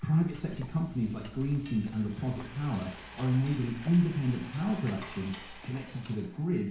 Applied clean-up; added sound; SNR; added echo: none; Frying (food); 16 dB; reverberation time 0.6 s.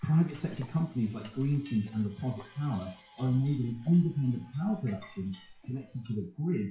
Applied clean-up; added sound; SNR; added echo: classical method WPE with log-MMSE.